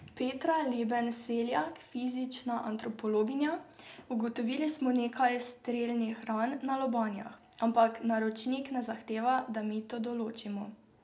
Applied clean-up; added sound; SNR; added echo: none; none; none; none.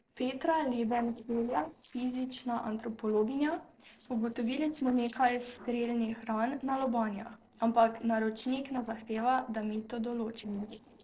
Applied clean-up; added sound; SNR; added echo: neural separator model SepFormer DNS4.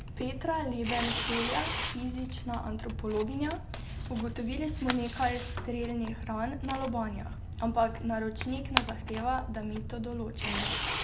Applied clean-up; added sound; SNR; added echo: none; Tearing; 2 dB; none.